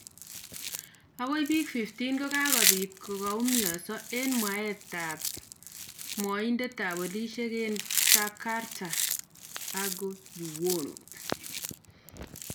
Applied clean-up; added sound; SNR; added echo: none; Chewing, mastication; 0 dB; none.